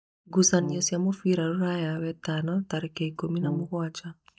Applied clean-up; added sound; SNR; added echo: neural mask model DeepFilterNet 3.